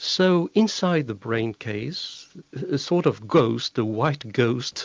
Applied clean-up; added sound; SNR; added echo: none; none; none; none.